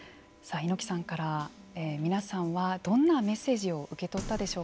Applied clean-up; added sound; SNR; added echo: none; Water tap, faucet; 17 dB; none.